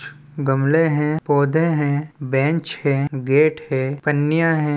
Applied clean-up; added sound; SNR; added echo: none; none; none; none.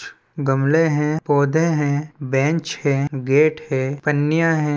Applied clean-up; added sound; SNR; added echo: neural mask model Resemble Enhance denoiser.